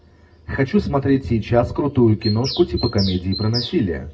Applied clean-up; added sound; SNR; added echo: none; Bird vocalization, bird call, bird song; 14 dB; reverberation time 0.2 s.